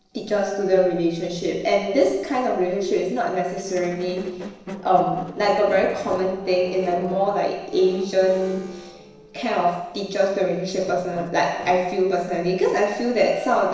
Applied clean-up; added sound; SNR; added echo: neural separator model SepFormer DNS4.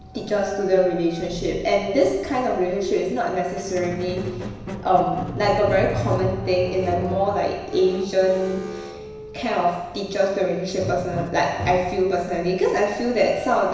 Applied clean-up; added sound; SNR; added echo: none; Squeak; 11 dB; reverberation time 1.0 s.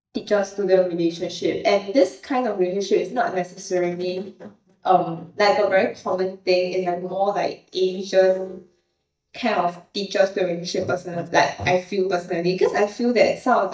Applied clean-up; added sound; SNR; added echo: neural mask model DeepFilterNet 3.